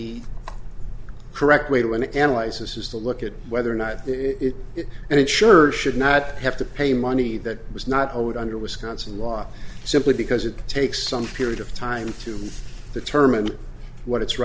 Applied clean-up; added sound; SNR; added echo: none; none; none; none.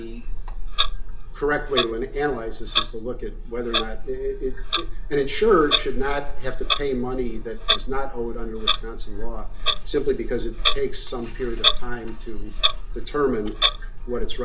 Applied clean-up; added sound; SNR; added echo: none; Clock; 6 dB; reverberation time 0.3 s.